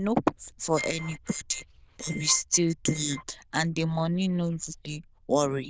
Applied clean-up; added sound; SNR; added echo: neural diffusion model UNIVERSE++.